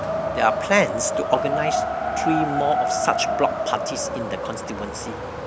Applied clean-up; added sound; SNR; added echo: none; Wind; 0 dB; none.